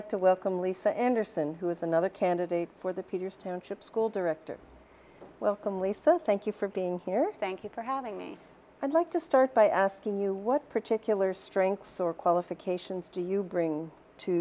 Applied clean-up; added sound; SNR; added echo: none; none; none; none.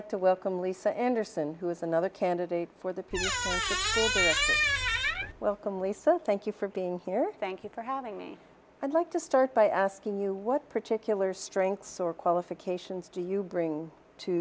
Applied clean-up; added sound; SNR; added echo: none; Squeak; -2 dB; none.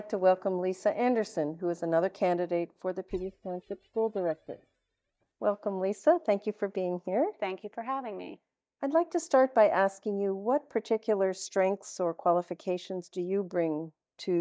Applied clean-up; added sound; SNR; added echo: neural mask model DeepFilterNet 3.